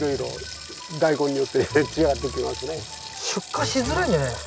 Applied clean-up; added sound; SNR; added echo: none; Sink (filling or washing); 13 dB; none.